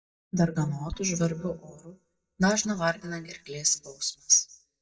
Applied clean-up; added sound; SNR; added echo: neural mask model DeepFilterNet 3.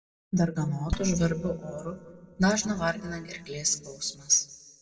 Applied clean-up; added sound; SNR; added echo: neural separator model SepFormer DNS4.